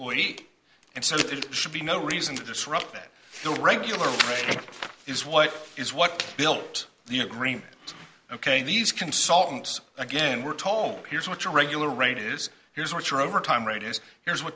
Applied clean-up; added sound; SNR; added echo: none; none; none; none.